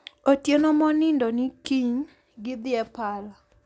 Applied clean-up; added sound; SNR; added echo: none; none; none; none.